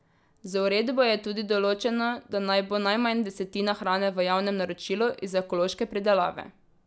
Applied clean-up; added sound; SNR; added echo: none; none; none; none.